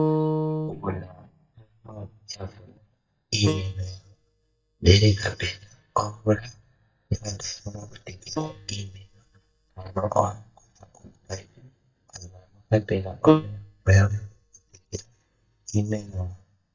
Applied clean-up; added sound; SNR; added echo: neural mask model DeepFilterNet 3.